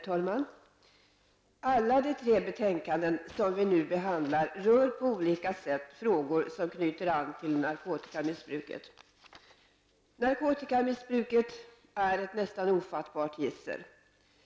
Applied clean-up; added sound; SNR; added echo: none; none; none; none.